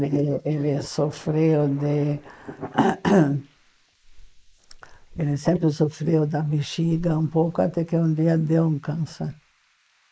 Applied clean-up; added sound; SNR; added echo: neural mask model Resemble Enhance denoiser.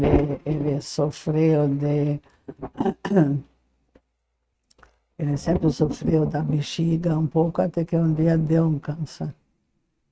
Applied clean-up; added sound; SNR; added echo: neural mask model RNNoise.